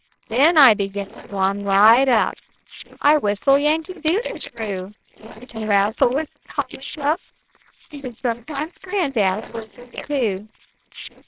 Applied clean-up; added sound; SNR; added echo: neural separator model SepFormer WHAMR!.